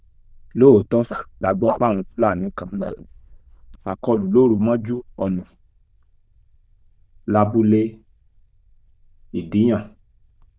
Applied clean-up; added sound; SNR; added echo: neural diffusion model UNIVERSE++.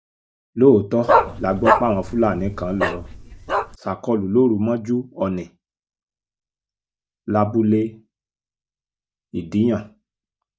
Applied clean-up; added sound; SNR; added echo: neural mask model DeepFilterNet 3.